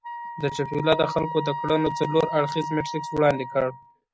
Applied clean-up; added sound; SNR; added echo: none; Wind instrument, woodwind instrument; 8 dB; none.